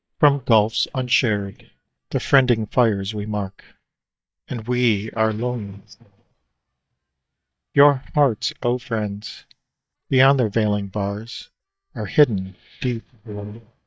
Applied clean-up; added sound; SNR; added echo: neural mask model DeepFilterNet 3.